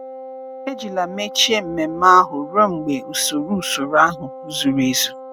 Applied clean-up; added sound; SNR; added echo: none; Wind instrument, woodwind instrument; 14 dB; none.